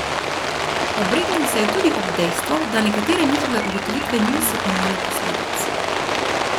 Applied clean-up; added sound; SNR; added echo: none; Rain; -1 dB; none.